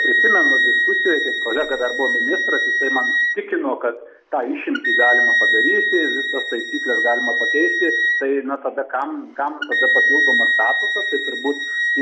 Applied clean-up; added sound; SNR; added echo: none; Wind instrument, woodwind instrument; -4 dB; none.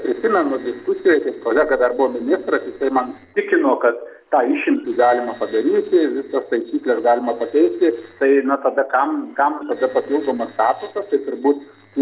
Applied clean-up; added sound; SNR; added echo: neural separator model SepFormer DNS4.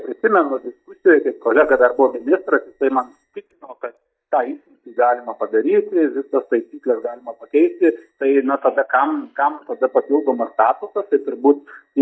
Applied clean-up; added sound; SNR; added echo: neural mask model DeepFilterNet 3.